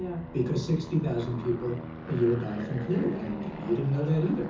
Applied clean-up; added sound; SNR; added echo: none; Aircraft; 12 dB; reverberation time 0.6 s.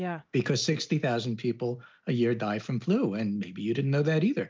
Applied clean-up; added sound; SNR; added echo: none; none; none; none.